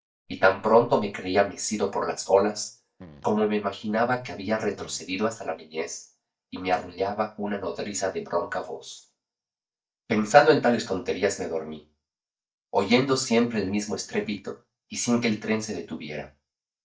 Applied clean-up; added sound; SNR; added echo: neural mask model DeepFilterNet 3.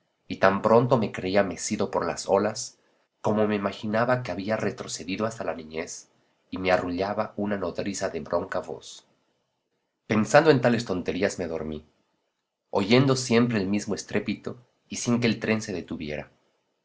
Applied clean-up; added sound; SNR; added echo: none; none; none; none.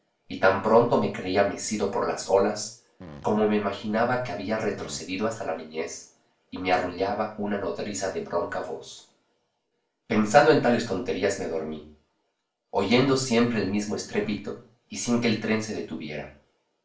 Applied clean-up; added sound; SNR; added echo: none; Fart; 19 dB; reverberation time 0.4 s.